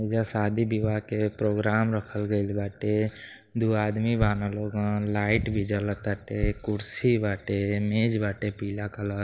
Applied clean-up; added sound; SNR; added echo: neural mask model DeepFilterNet 3.